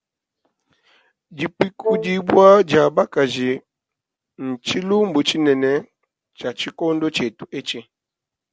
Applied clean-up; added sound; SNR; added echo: none; Wind instrument, woodwind instrument; 3 dB; none.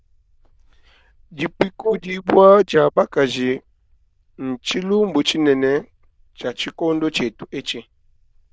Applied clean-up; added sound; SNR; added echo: neural diffusion model UNIVERSE++.